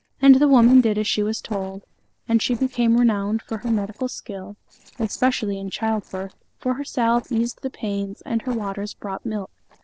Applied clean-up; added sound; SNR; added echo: neural separator model SepFormer DNS4.